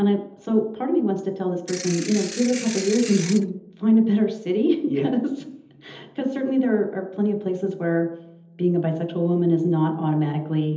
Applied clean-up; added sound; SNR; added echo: none; Ratchet, pawl / Percussion; 11 dB; reverberation time 1.2 s.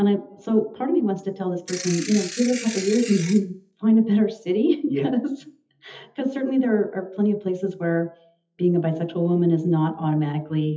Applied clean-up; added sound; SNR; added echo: classical method WPE with log-MMSE.